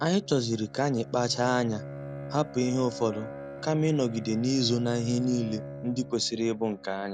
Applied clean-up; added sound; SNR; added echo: none; Bowed string instrument; 13 dB; none.